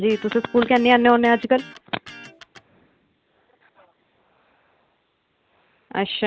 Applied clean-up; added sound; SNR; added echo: none; Electric guitar; 20 dB; none.